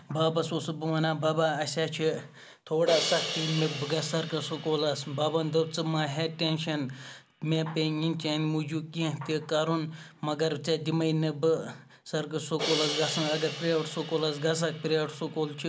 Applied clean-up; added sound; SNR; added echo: none; Crash cymbal; 11 dB; none.